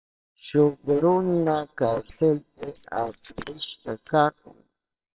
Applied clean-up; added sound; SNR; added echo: neural separator model SepFormer WHAMR!.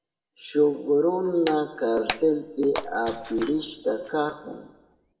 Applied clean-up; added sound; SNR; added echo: none; Shatter; 13 dB; reverberation time 0.8 s.